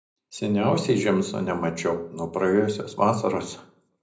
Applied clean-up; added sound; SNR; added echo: none; none; none; reverberation time 0.5 s.